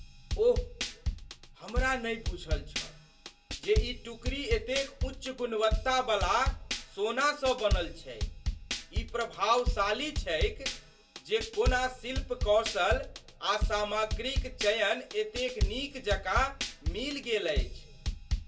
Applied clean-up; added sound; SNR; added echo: none; Drum / Drum kit; 3 dB; reverberation time 0.2 s.